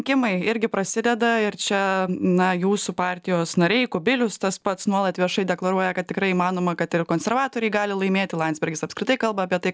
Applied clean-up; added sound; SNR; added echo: none; none; none; none.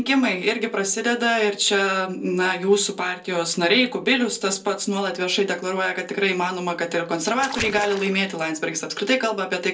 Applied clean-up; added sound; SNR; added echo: neural separator model SepFormer DNS4.